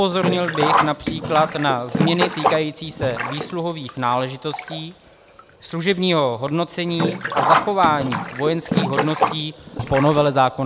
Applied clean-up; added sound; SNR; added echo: none; Sink (filling or washing); 3 dB; none.